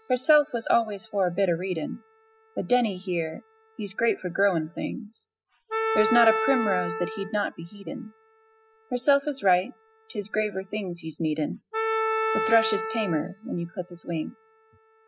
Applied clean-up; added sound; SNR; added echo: classical method spectral subtraction.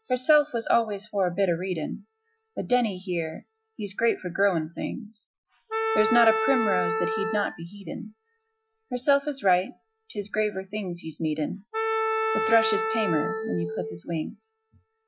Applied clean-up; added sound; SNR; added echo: classical method Wiener filter.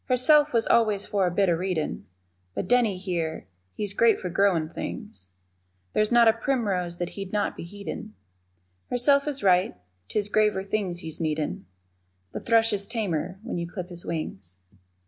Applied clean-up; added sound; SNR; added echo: none; none; none; none.